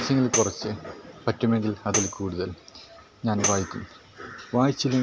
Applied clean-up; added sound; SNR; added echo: none; Tambourine; 7 dB; none.